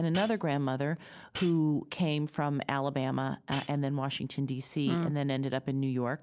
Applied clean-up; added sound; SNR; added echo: none; Hi-hat; 6 dB; none.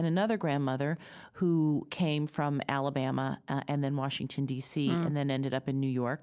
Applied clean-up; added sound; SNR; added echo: none; none; none; none.